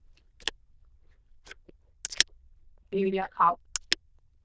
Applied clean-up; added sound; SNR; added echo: neural diffusion model UNIVERSE++.